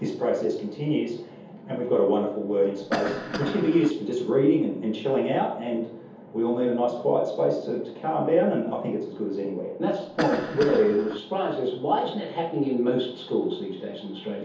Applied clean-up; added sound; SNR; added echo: none; Cough; 7 dB; reverberation time 0.7 s.